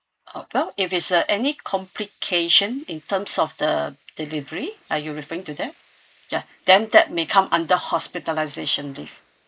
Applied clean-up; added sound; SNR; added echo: neural mask model Resemble Enhance denoiser.